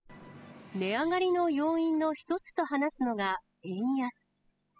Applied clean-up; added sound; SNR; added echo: classical method spectral subtraction.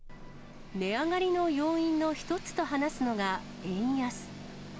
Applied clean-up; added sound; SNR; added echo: none; Buzz; 19 dB; none.